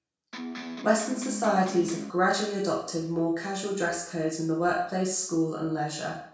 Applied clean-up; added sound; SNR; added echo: none; Electric guitar; 9 dB; reverberation time 0.5 s.